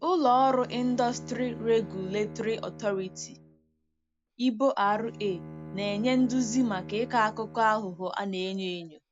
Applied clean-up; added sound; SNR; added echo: none; Bowed string instrument; 15 dB; none.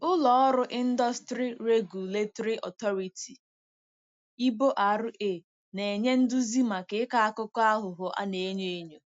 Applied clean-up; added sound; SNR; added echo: none; none; none; none.